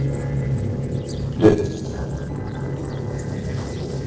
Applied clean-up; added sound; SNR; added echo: neural separator model SepFormer DNS4.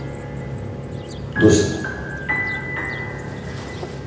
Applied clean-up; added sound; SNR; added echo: none; Cricket; 20 dB; reverberation time 0.9 s.